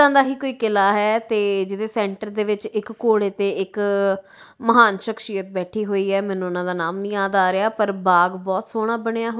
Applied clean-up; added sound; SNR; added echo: neural mask model Resemble Enhance denoiser.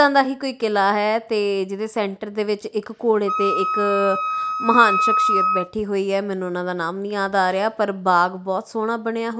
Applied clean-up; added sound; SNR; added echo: none; Wind instrument, woodwind instrument; 1 dB; none.